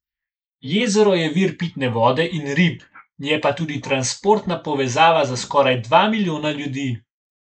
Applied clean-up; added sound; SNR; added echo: neural mask model Resemble Enhance denoiser.